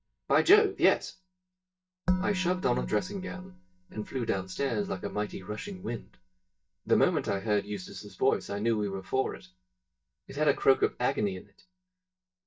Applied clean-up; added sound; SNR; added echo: neural mask model DeepFilterNet 3.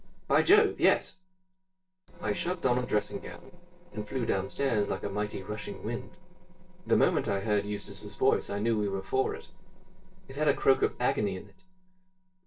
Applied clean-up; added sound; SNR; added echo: neural separator model SepFormer DNS4.